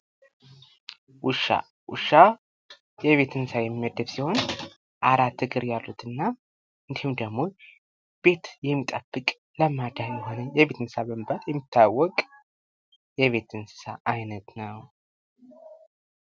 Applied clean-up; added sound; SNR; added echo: none; none; none; none.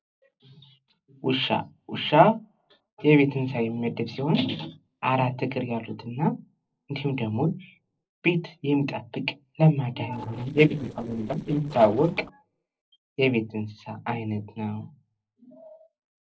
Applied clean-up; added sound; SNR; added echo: neural separator model SepFormer DNS4.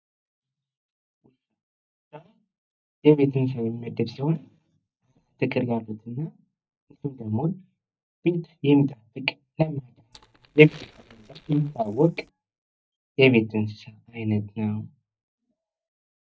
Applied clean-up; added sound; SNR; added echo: neural mask model DeepFilterNet 3.